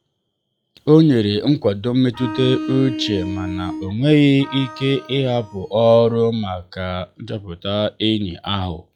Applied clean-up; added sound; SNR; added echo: classical method log-MMSE.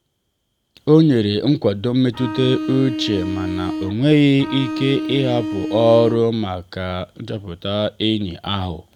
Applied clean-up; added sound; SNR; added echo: none; Bowed string instrument; 7 dB; none.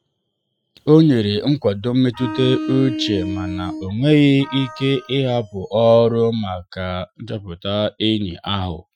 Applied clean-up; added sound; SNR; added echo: classical method Wiener filter.